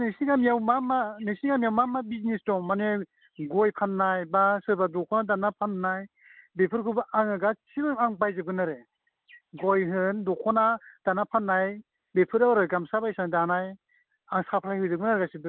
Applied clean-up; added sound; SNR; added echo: none; none; none; none.